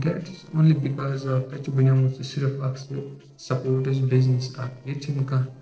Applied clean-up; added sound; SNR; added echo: neural separator model SepFormer DNS4.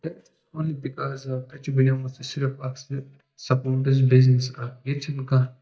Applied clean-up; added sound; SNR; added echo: neural mask model DeepFilterNet 3.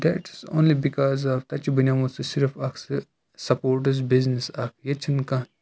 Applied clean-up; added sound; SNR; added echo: none; none; none; none.